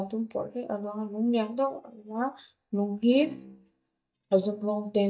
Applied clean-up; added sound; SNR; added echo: neural mask model DeepFilterNet 3.